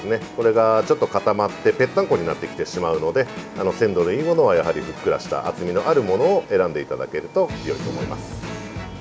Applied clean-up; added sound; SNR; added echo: none; none; none; none.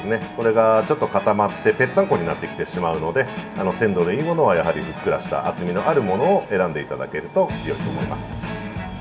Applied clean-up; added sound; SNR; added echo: none; none; none; reverberation time 0.3 s.